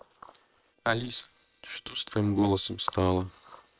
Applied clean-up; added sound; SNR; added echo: neural separator model SepFormer WHAM!.